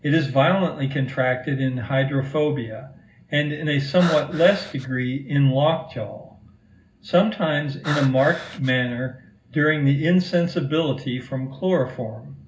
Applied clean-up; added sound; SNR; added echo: none; Breathing; 11 dB; reverberation time 0.4 s.